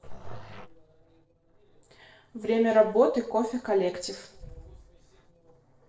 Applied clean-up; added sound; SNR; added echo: neural separator model SepFormer DNS4.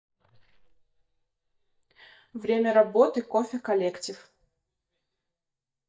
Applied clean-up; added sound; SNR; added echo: neural mask model DeepFilterNet 3.